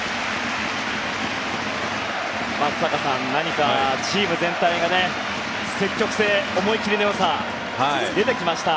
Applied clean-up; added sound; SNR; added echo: none; none; none; none.